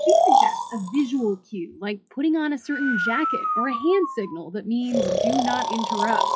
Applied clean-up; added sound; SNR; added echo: classical method WPE with log-MMSE.